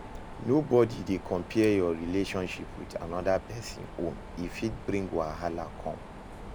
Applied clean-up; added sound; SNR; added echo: none; Mechanisms; 12 dB; none.